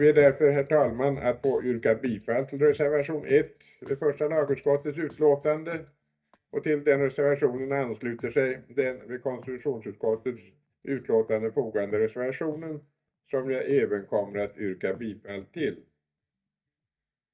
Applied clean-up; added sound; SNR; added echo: neural mask model DeepFilterNet 3.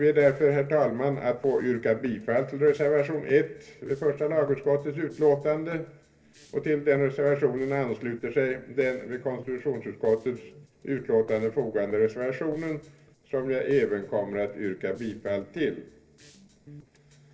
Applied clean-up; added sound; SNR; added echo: neural separator model SepFormer DNS4.